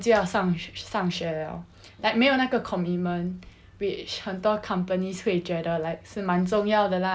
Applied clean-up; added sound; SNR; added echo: none; none; none; none.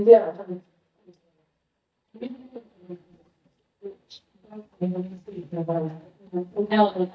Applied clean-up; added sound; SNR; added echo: neural mask model DeepFilterNet 3.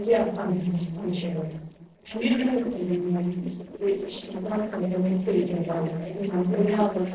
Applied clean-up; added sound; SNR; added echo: neural separator model SepFormer DNS4.